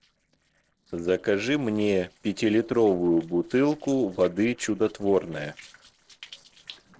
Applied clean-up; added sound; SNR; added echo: neural separator model SepFormer DNS4.